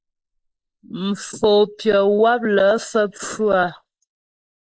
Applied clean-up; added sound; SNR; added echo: neural mask model Resemble Enhance denoiser.